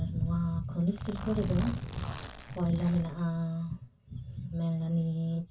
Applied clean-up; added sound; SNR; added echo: none; Zipper (clothing); 12 dB; reverberation time 0.1 s.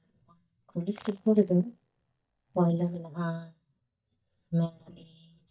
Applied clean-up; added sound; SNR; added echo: neural mask model DeepFilterNet 3.